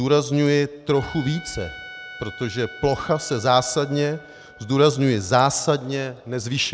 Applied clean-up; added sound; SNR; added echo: none; Trumpet; 20 dB; none.